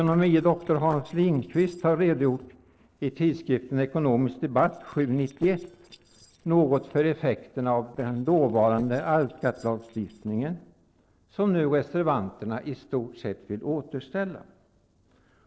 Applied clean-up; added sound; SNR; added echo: neural separator model SepFormer DNS4.